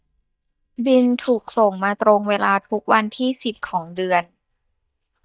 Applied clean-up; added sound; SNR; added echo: neural mask model DeepFilterNet 3.